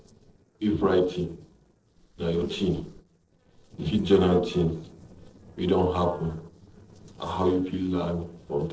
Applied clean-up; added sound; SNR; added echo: neural separator model SepFormer DNS4.